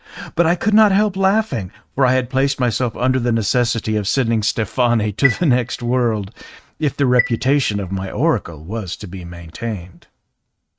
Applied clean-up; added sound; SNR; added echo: neural mask model RNNoise.